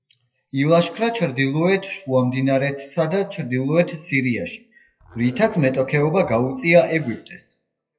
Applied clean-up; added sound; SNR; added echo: classical method WPE with log-MMSE.